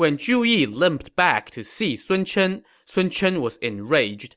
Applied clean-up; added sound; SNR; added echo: none; none; none; none.